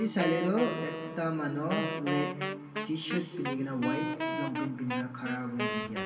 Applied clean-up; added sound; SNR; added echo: none; Wind instrument, woodwind instrument; 4 dB; reverberation time 2.3 s.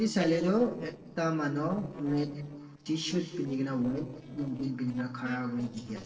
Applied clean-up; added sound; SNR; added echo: neural separator model SepFormer DNS4.